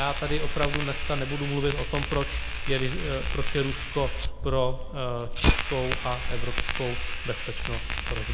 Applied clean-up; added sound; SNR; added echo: none; Fire; -3 dB; none.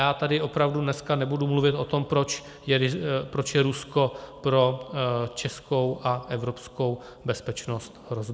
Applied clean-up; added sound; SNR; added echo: none; none; none; none.